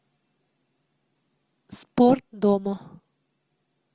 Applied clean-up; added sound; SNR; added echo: none; none; none; none.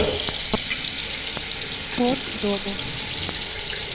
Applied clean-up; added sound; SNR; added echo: none; Water tap, faucet; -3 dB; none.